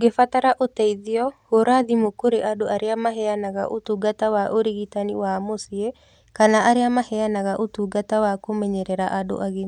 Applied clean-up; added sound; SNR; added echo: none; none; none; none.